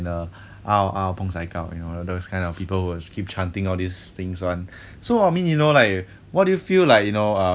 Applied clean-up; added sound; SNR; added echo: none; none; none; none.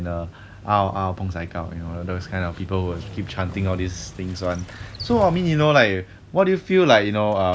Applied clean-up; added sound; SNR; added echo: none; Motorcycle; 16 dB; none.